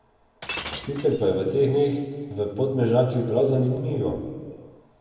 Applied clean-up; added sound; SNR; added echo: none; Shatter; 12 dB; reverberation time 1.7 s.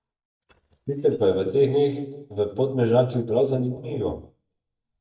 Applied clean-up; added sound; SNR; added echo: neural mask model DeepFilterNet 3.